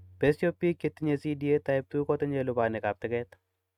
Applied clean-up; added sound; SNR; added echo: neural mask model RNNoise.